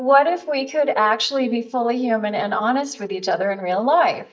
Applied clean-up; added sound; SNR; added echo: neural mask model DeepFilterNet 3.